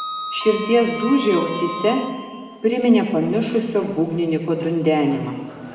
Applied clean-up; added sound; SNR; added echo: none; Sliding door; 13 dB; reverberation time 1.7 s.